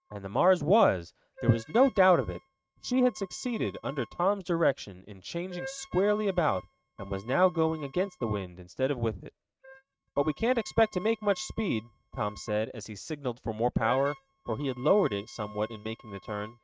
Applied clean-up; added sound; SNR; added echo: neural mask model RNNoise.